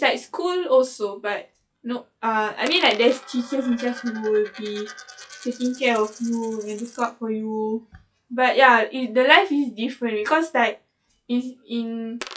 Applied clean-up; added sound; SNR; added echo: classical method log-MMSE.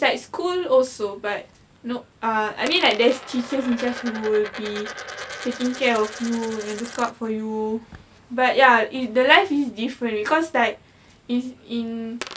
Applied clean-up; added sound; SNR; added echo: none; Coin (dropping); 16 dB; none.